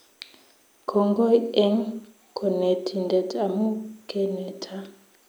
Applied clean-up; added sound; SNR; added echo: none; none; none; none.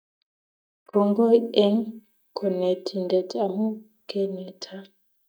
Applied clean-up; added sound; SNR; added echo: neural mask model DeepFilterNet 3.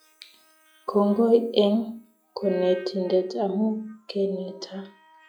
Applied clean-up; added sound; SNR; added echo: classical method log-MMSE.